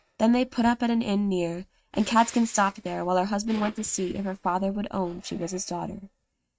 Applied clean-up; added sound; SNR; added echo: neural mask model RNNoise.